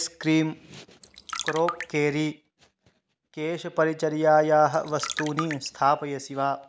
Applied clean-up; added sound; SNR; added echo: none; Trickle, dribble; 10 dB; none.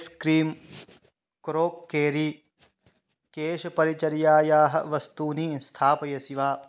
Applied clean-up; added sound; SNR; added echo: none; none; none; none.